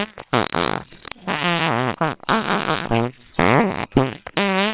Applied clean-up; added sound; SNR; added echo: neural separator model SepFormer WHAMR!.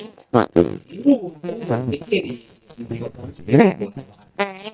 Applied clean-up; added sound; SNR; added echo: neural mask model DeepFilterNet 3.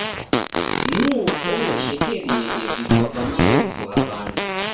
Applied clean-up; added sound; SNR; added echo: none; Fart; -4 dB; reverberation time 0.2 s.